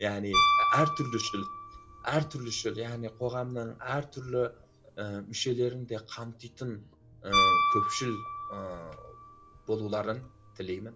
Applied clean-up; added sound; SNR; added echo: none; Piano; -2 dB; reverberation time 0.2 s.